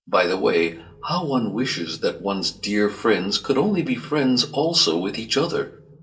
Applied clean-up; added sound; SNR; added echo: none; none; none; reverberation time 0.2 s.